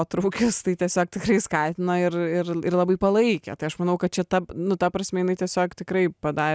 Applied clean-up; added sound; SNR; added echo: none; none; none; none.